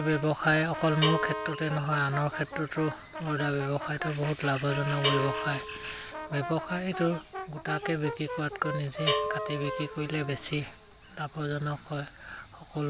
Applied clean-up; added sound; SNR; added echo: none; Brass instrument + Bell; 6 dB; none.